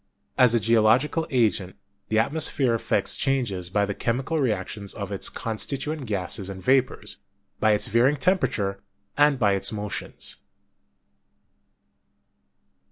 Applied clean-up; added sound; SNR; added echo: none; none; none; none.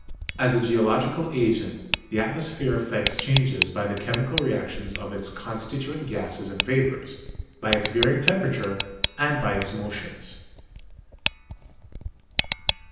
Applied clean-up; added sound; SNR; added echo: none; Tick; 6 dB; reverberation time 0.9 s.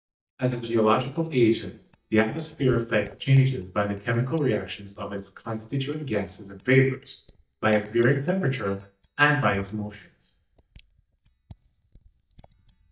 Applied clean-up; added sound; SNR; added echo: neural mask model DeepFilterNet 3.